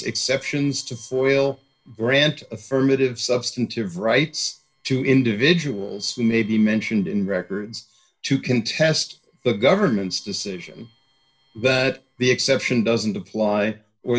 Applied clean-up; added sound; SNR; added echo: neural separator model SepFormer DNS4.